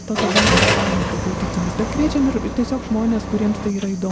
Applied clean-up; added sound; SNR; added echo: none; Car; 0 dB; none.